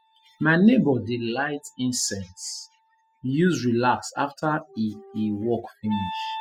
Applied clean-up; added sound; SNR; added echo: classical method spectral subtraction.